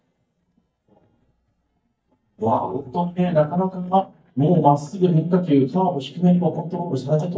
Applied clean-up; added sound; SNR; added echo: neural mask model DeepFilterNet 3.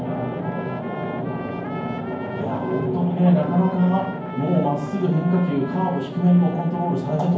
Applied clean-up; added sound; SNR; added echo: none; Trumpet; 17 dB; reverberation time 0.9 s.